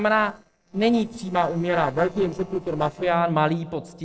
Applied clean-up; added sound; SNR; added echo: neural separator model SepFormer DNS4.